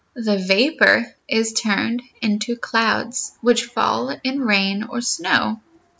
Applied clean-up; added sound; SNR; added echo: none; none; none; none.